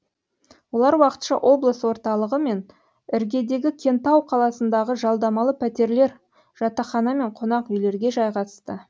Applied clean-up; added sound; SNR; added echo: none; none; none; none.